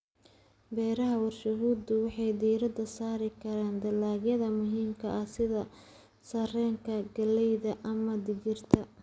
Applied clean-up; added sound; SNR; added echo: none; none; none; none.